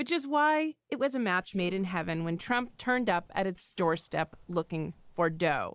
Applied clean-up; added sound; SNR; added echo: neural mask model Resemble Enhance denoiser.